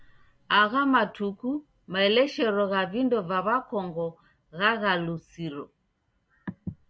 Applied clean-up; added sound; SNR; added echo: none; none; none; none.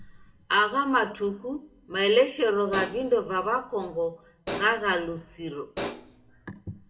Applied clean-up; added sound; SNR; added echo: none; Hi-hat; 10 dB; reverberation time 0.5 s.